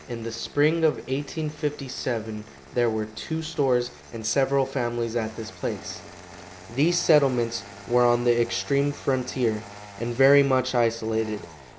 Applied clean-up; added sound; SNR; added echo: none; Engine starting; 19 dB; none.